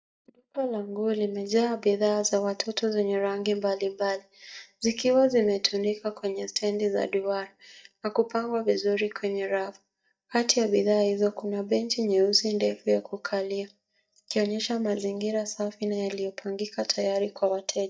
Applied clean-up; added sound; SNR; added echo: neural mask model DeepFilterNet 3.